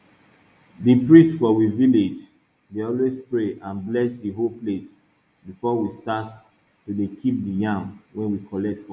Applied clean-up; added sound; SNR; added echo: none; none; none; none.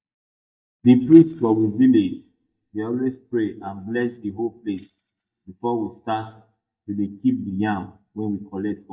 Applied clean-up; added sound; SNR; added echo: neural mask model DeepFilterNet 3.